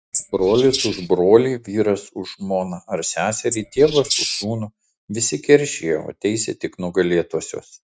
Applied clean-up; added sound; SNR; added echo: neural mask model RNNoise.